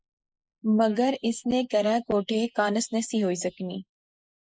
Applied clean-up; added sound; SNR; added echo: neural mask model Resemble Enhance denoiser.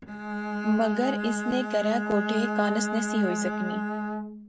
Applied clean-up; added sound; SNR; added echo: none; Bowed string instrument; 1 dB; none.